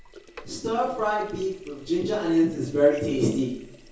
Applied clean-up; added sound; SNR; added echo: none; Sink (filling or washing); 20 dB; reverberation time 0.6 s.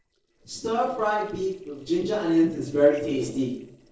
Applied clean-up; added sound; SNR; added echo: neural separator model SepFormer DNS4.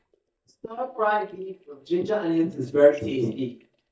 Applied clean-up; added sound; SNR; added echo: neural mask model DeepFilterNet 3.